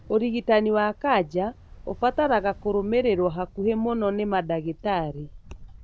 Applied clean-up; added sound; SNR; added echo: none; Ocean; 20 dB; none.